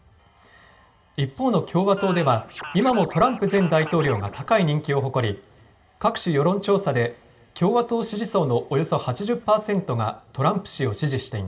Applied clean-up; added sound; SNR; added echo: none; Scratching (performance technique); 14 dB; reverberation time 0.5 s.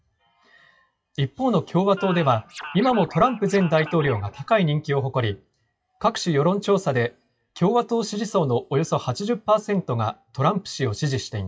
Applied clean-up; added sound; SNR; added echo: classical method WPE with log-MMSE.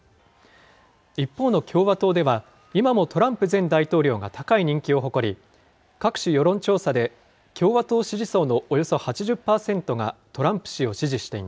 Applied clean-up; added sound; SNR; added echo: none; none; none; none.